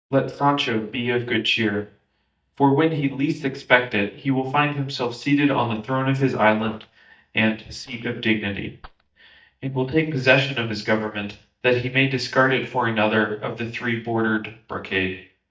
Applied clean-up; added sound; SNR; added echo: neural mask model DeepFilterNet 3.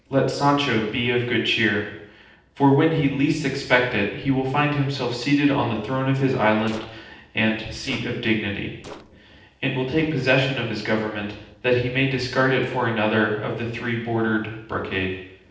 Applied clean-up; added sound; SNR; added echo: neural separator model SepFormer DNS4.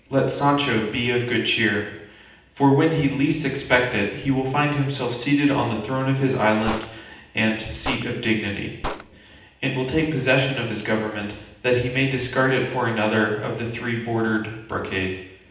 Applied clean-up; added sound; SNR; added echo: none; Gunshot, gunfire; 12 dB; reverberation time 0.8 s.